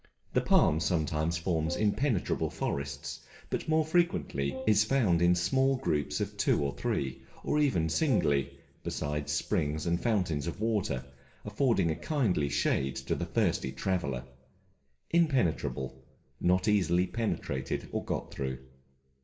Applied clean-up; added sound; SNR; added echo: none; Brass instrument; 18 dB; reverberation time 0.6 s.